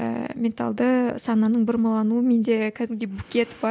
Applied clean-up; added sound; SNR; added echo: none; none; none; none.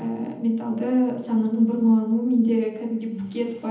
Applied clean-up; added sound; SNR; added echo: none; none; none; reverberation time 1.3 s.